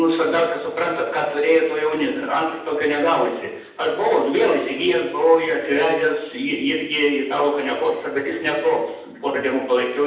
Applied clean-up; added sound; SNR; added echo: none; none; none; reverberation time 0.8 s.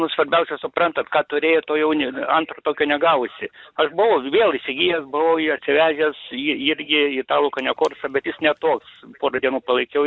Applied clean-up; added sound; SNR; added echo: none; none; none; none.